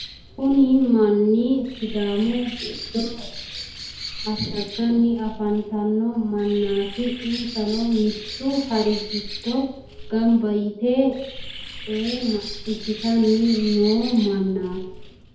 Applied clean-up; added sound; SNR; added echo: none; Bird; 13 dB; reverberation time 2.0 s.